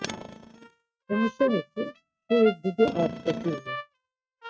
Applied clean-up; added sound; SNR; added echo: neural mask model RNNoise.